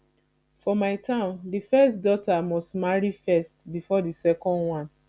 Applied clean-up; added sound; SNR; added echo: none; none; none; none.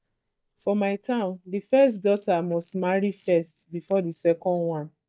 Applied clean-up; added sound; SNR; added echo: neural mask model DeepFilterNet 3.